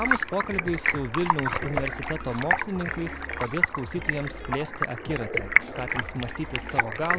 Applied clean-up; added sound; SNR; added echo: none; Stream; -2 dB; none.